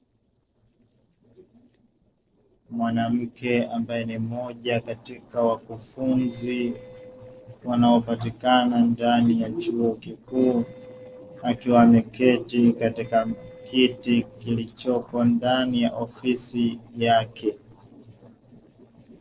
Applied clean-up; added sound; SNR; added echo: neural separator model SepFormer DNS4.